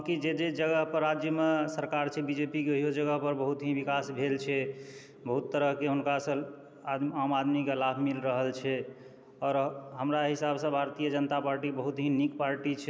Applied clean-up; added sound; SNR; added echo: none; none; none; none.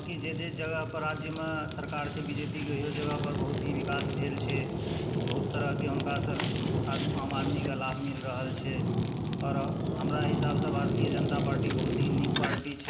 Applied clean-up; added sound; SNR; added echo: none; Fire; -5 dB; reverberation time 0.9 s.